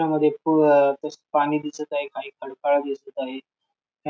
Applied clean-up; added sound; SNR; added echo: none; none; none; none.